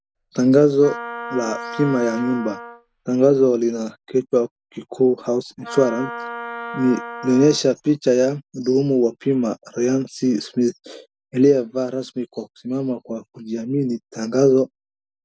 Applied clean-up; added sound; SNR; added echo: none; Wind instrument, woodwind instrument; 13 dB; none.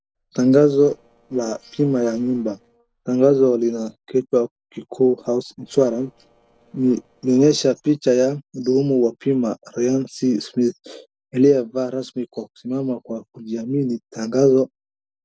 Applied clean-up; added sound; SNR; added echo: neural separator model SepFormer DNS4.